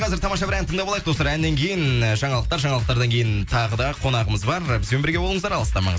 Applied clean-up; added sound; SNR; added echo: none; none; none; none.